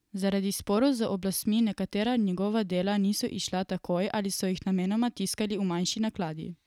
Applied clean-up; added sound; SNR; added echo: none; none; none; none.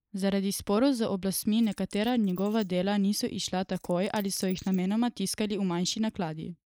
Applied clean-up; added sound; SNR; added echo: neural mask model Resemble Enhance denoiser.